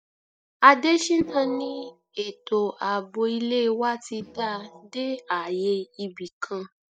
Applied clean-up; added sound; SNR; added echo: neural mask model DeepFilterNet 3.